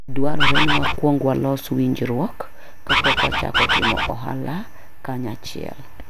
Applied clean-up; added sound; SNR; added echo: none; Bird; -1 dB; none.